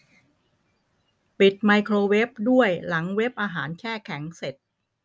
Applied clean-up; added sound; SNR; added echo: none; none; none; none.